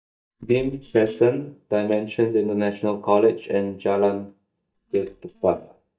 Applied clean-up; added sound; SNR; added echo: neural mask model DeepFilterNet 3.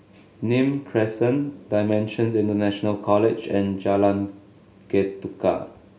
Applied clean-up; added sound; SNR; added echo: none; none; none; none.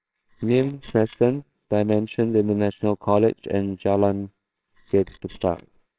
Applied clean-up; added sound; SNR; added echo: neural separator model SepFormer WHAMR!.